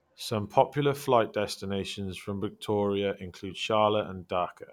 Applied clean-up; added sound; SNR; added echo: none; none; none; none.